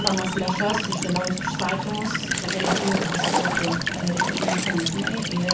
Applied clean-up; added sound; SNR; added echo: none; Walk, footsteps / Stream / Trickle, dribble / Chirp, tweet; -2 dB; reverberation time 0.3 s.